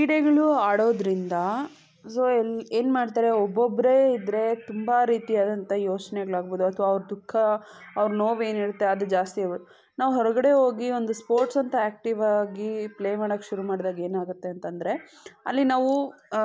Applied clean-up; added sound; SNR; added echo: none; Cowbell; 10 dB; none.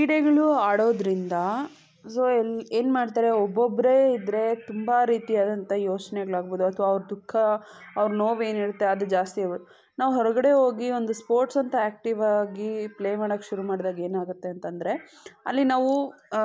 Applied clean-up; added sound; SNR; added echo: none; none; none; none.